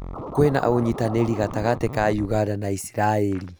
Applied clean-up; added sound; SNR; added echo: none; Scratching (performance technique); 12 dB; none.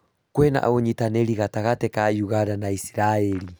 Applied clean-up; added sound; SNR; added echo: none; none; none; none.